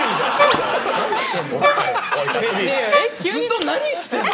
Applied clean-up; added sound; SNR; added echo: none; Wind instrument, woodwind instrument; 1 dB; none.